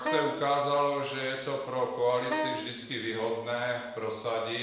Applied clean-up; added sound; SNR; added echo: none; Wind instrument, woodwind instrument; 5 dB; reverberation time 0.9 s.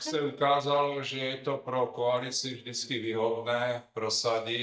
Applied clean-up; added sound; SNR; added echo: neural mask model DeepFilterNet 3.